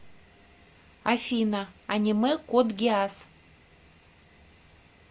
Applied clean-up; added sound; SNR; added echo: none; none; none; none.